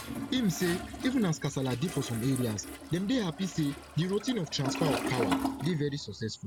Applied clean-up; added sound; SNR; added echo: none; Toilet flush; 6 dB; none.